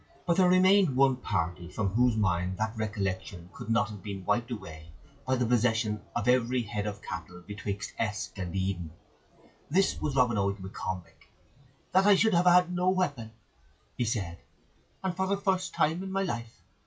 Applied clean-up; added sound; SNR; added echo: classical method WPE with log-MMSE.